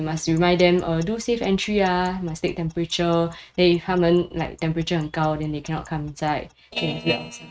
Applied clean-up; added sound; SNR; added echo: neural mask model RNNoise.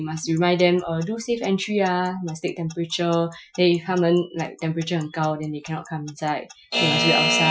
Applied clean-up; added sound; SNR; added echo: classical method Wiener filter.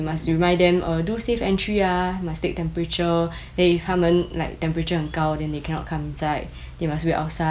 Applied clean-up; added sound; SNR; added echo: none; none; none; none.